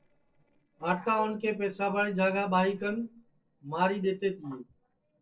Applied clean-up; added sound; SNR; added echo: neural separator model SepFormer DNS4.